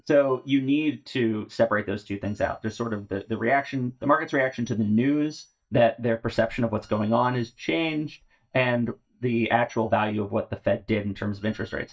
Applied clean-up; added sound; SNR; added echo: neural mask model DeepFilterNet 3.